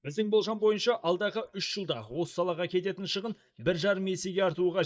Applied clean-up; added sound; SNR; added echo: neural mask model DeepFilterNet 3.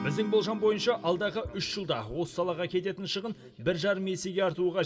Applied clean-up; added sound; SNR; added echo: none; Acoustic guitar / Strum; 15 dB; reverberation time 0.2 s.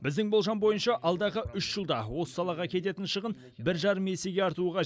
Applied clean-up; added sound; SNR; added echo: none; none; none; none.